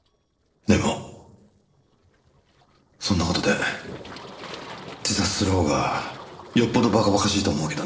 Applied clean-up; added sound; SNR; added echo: neural separator model SepFormer DNS4.